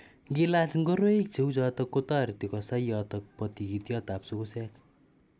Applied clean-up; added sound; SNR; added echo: none; none; none; none.